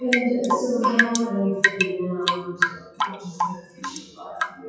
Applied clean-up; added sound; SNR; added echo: classical method WPE with log-MMSE.